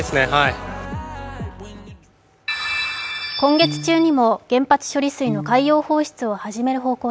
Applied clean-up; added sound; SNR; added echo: none; Piano; 11 dB; none.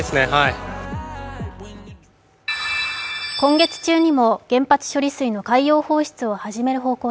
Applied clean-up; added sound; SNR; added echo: none; none; none; none.